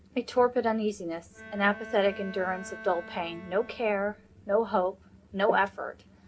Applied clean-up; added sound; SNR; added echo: none; Bowed string instrument; 17 dB; reverberation time 0.3 s.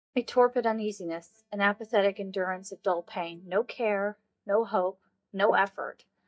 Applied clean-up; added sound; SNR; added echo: neural mask model DeepFilterNet 3.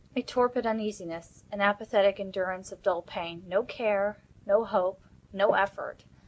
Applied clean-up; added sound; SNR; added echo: none; none; none; none.